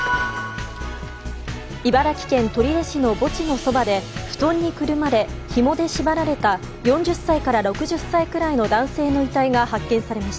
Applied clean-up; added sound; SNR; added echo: none; none; none; none.